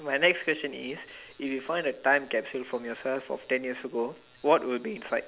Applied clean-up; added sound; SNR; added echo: none; none; none; none.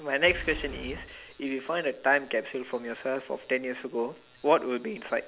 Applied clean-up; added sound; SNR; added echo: none; Boom; 16 dB; none.